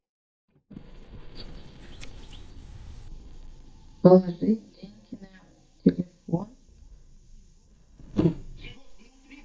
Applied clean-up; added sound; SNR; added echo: neural mask model DeepFilterNet 3.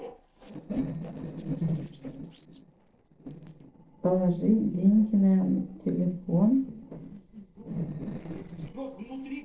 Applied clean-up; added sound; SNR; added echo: neural separator model SepFormer DNS4.